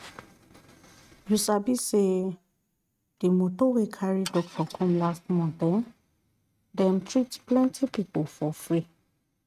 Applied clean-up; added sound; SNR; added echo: neural mask model RNNoise.